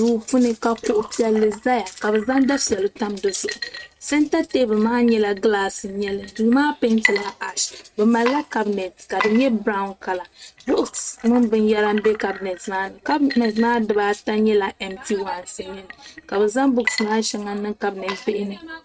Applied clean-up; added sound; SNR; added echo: neural mask model RNNoise.